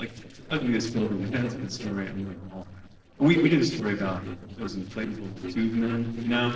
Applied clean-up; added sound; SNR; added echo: neural separator model SepFormer DNS4.